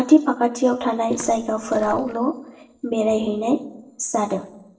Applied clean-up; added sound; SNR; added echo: neural separator model SepFormer DNS4.